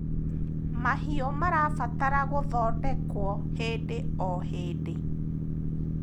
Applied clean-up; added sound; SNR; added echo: none; Boat, Water vehicle; -4 dB; none.